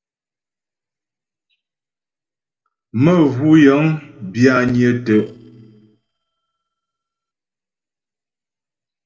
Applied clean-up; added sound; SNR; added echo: neural separator model SepFormer DNS4.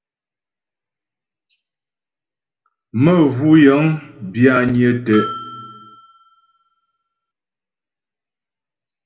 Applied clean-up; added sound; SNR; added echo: none; Bell; 12 dB; reverberation time 1.0 s.